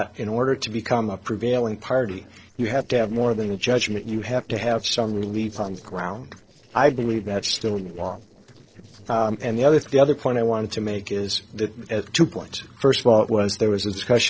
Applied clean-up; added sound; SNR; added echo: neural separator model SepFormer DNS4.